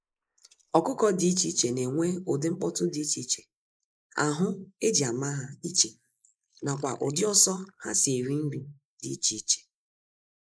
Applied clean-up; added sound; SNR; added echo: neural mask model Resemble Enhance denoiser.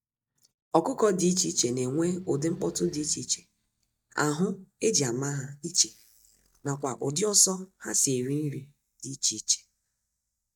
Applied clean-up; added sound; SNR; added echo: neural mask model DeepFilterNet 3.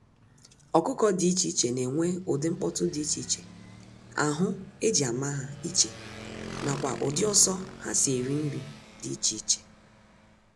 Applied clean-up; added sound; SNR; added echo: none; Motorcycle; 16 dB; none.